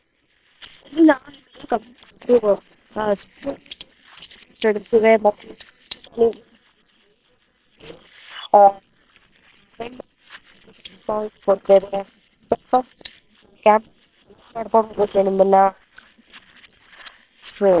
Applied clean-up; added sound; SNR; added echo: neural separator model SepFormer WHAM!.